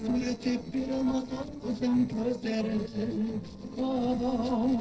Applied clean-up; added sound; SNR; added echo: neural separator model SepFormer DNS4.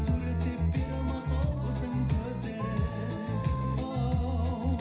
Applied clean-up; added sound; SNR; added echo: none; Wind instrument, woodwind instrument; 16 dB; reverberation time 0.5 s.